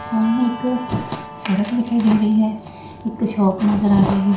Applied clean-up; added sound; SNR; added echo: none; Guitar; 17 dB; reverberation time 0.4 s.